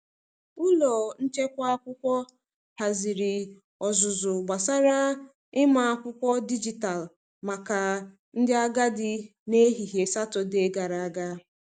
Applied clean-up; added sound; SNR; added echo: none; none; none; none.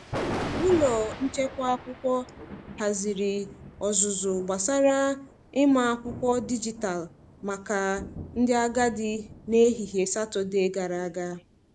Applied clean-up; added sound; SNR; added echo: none; Thunder; 13 dB; none.